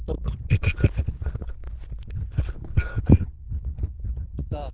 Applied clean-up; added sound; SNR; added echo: neural diffusion model UNIVERSE++.